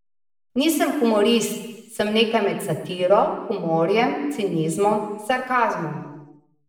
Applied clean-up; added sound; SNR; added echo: none; none; none; reverberation time 1.1 s.